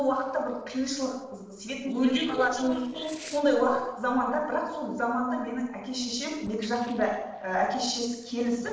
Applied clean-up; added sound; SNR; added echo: neural separator model SepFormer DNS4.